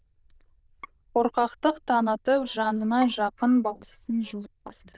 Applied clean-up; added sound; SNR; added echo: neural diffusion model UNIVERSE++.